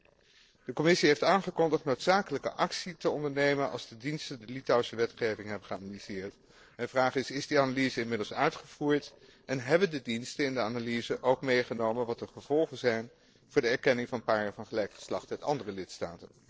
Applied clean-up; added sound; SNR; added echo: neural separator model SepFormer DNS4.